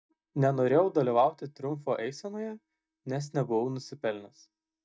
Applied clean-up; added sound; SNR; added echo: neural mask model DeepFilterNet 3.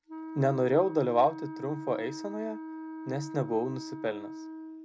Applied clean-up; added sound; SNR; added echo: none; Wind instrument, woodwind instrument; 10 dB; none.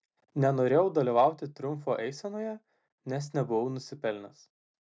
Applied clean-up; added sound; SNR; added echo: none; none; none; none.